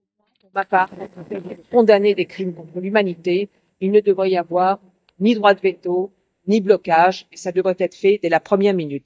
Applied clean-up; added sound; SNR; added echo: neural mask model DeepFilterNet 3.